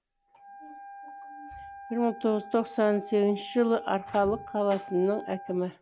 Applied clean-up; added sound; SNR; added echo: none; Wind instrument, woodwind instrument; 15 dB; none.